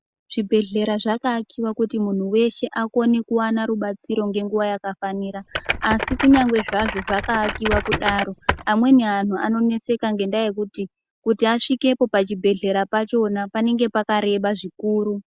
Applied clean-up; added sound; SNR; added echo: none; Typing; 6 dB; none.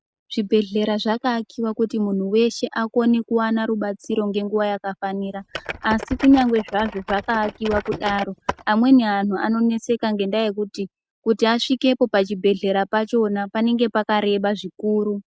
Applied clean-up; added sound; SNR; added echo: neural mask model RNNoise.